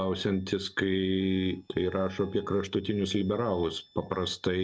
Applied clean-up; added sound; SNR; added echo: neural separator model SepFormer DNS4.